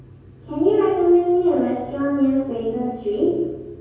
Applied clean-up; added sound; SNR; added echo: none; none; none; reverberation time 1.3 s.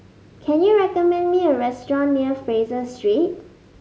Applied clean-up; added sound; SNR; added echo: none; none; none; none.